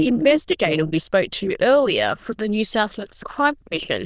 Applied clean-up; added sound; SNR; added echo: neural diffusion model UNIVERSE++.